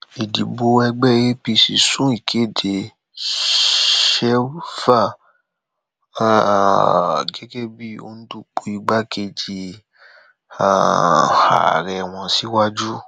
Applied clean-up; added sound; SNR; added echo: none; none; none; none.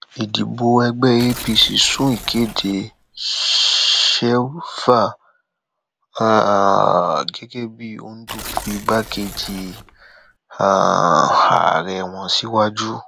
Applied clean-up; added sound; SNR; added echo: none; Tearing; 15 dB; none.